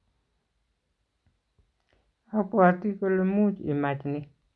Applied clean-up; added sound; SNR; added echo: none; none; none; none.